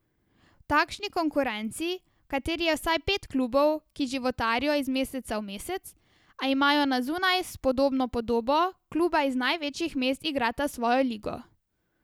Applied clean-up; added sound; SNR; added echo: none; none; none; none.